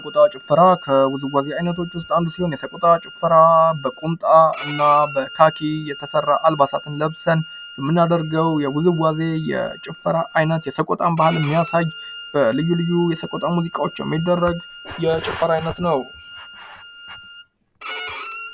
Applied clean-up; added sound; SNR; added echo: none; Bowed string instrument; 17 dB; none.